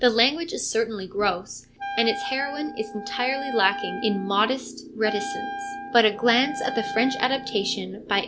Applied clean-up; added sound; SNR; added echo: none; Wind instrument, woodwind instrument; 9 dB; none.